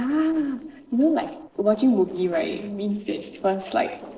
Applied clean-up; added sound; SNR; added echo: neural separator model SepFormer DNS4.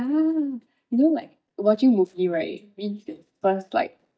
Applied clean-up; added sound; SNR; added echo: neural mask model DeepFilterNet 3.